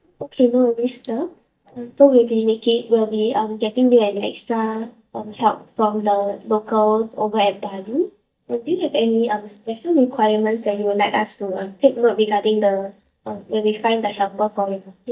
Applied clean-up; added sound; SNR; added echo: neural mask model DeepFilterNet 3.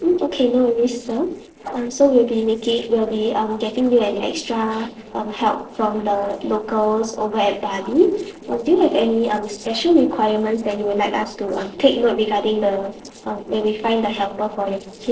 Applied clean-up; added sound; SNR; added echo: neural separator model SepFormer DNS4.